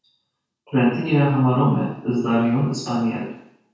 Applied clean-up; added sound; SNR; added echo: none; none; none; reverberation time 0.6 s.